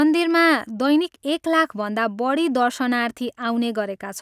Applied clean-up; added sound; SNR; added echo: none; none; none; none.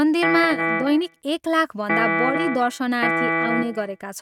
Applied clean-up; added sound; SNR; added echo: neural mask model RNNoise.